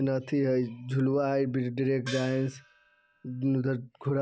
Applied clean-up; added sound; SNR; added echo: none; Gong; 17 dB; none.